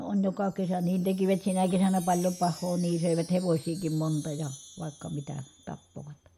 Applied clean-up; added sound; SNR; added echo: none; Wind chime; 19 dB; none.